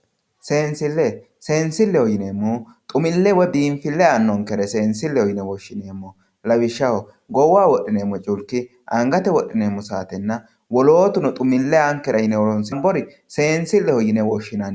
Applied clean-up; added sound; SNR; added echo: none; none; none; none.